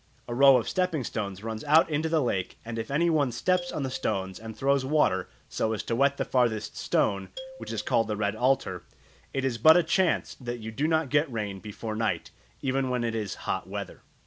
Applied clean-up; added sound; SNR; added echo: none; Marimba, xylophone; 20 dB; none.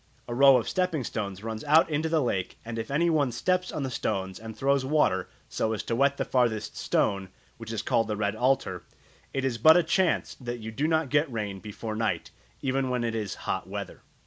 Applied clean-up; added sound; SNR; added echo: none; none; none; none.